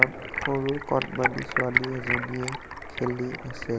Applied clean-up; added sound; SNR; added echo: none; Stream; -1 dB; none.